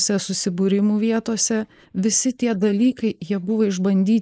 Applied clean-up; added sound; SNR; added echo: neural mask model Resemble Enhance denoiser.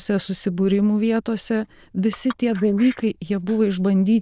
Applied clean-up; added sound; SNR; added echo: neural diffusion model UNIVERSE++.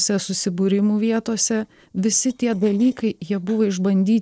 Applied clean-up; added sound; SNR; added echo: neural separator model SepFormer DNS4.